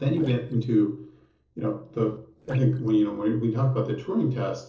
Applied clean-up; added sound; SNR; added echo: neural separator model SepFormer DNS4.